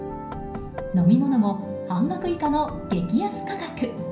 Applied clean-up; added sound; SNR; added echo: none; Knock / Wood; 17 dB; reverberation time 0.6 s.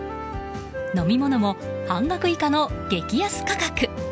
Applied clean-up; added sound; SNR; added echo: none; none; none; none.